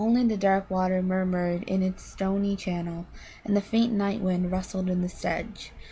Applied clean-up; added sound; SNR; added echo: none; none; none; none.